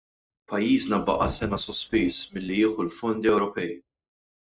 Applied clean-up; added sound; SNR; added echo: neural mask model RNNoise.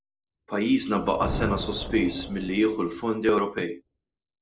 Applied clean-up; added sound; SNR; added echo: none; Thunder; 10 dB; none.